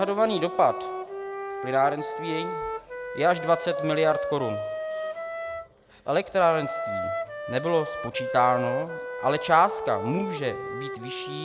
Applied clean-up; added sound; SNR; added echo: none; Wind instrument, woodwind instrument; 6 dB; none.